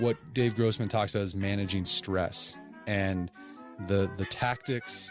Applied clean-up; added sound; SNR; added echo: none; Chime; 17 dB; none.